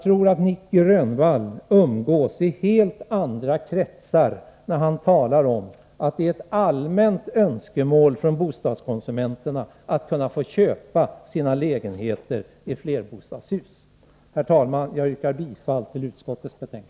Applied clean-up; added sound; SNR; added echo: none; none; none; none.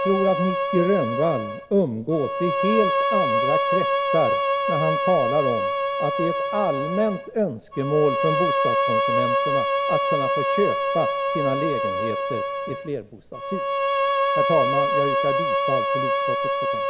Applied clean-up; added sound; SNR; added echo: none; Bowed string instrument; -3 dB; none.